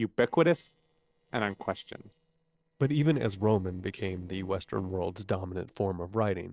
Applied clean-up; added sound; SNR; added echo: neural separator model SepFormer DNS4.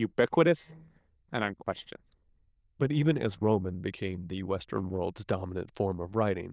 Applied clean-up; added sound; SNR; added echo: neural diffusion model UNIVERSE++.